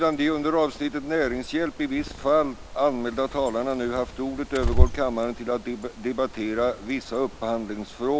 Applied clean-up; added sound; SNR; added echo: none; Bird; 4 dB; none.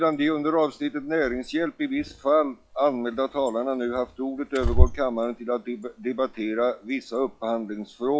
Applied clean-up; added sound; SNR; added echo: classical method log-MMSE.